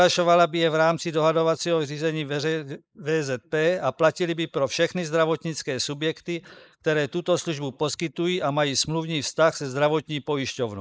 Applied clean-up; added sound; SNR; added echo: neural mask model Resemble Enhance denoiser.